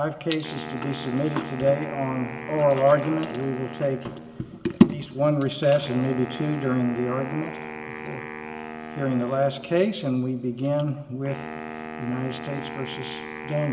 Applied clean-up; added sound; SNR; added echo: none; Wind instrument, woodwind instrument; 11 dB; reverberation time 1.3 s.